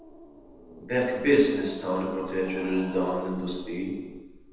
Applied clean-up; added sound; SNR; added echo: none; Growling; 16 dB; reverberation time 1.0 s.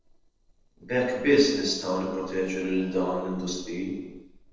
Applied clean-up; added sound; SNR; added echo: neural separator model SepFormer DNS4.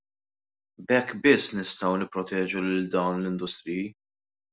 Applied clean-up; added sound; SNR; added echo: none; none; none; none.